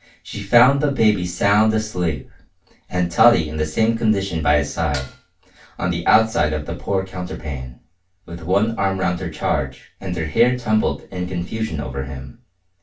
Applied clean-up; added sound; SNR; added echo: none; Dishes, pots, and pans; 16 dB; reverberation time 0.2 s.